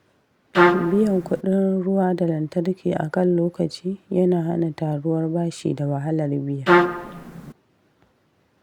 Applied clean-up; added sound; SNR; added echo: none; Trumpet; -3 dB; none.